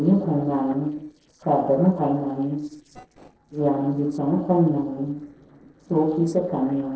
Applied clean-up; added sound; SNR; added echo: neural separator model SepFormer DNS4.